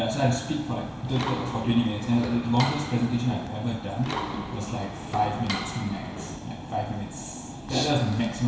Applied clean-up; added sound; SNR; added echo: none; Mechanisms; 8 dB; reverberation time 2.0 s.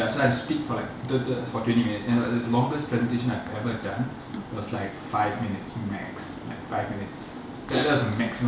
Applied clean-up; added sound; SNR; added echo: none; none; none; none.